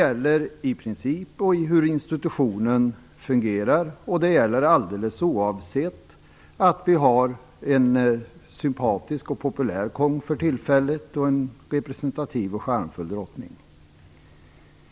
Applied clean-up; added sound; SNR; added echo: none; none; none; none.